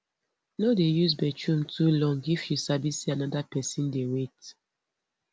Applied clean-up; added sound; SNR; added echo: none; none; none; none.